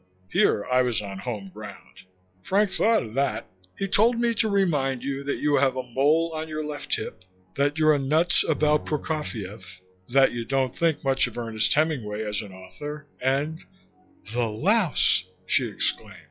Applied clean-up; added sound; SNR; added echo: classical method log-MMSE.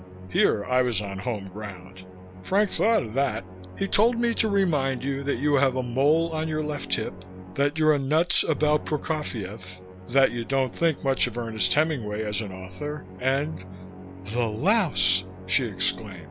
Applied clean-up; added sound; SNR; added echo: none; Musical instrument; 14 dB; none.